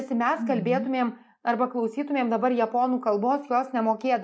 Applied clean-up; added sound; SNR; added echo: none; none; none; none.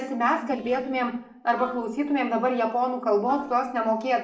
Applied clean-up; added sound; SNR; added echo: neural separator model SepFormer DNS4.